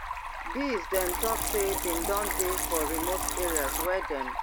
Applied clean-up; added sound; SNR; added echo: none; Liquid + Stream; -1 dB; none.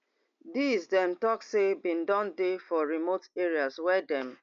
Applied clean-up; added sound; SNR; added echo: none; none; none; none.